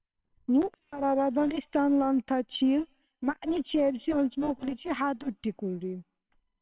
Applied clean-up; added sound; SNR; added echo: neural separator model SepFormer WHAMR!.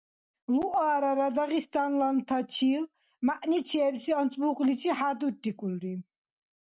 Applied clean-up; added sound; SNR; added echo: none; none; none; none.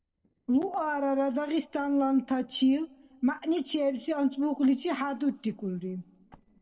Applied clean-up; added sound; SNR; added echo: neural separator model SepFormer DNS4.